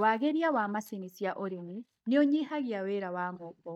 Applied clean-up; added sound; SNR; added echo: neural mask model DeepFilterNet 3.